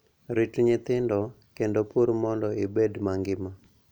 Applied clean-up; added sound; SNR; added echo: none; none; none; none.